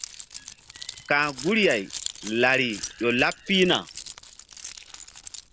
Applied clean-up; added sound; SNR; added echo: none; Keys jangling; 14 dB; none.